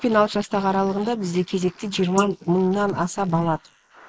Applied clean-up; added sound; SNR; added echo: neural mask model Resemble Enhance denoiser.